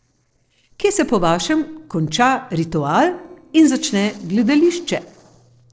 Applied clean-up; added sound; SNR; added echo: neural separator model SepFormer DNS4.